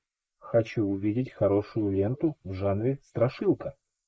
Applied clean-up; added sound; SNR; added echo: neural mask model Resemble Enhance denoiser.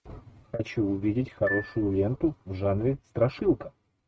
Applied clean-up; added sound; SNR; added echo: neural mask model RNNoise.